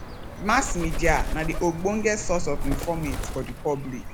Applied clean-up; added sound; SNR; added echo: none; Bird; 2 dB; none.